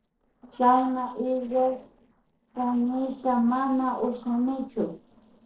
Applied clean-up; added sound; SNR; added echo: neural separator model SepFormer DNS4.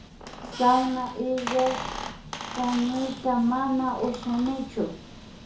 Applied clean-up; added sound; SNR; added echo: none; Squeak; 11 dB; reverberation time 0.7 s.